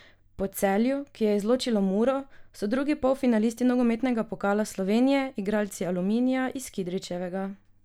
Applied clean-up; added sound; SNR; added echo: none; none; none; none.